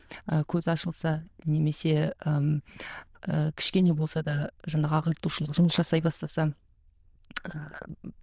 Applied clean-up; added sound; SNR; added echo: neural diffusion model UNIVERSE++.